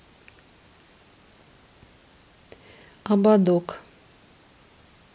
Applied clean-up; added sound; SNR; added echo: none; none; none; none.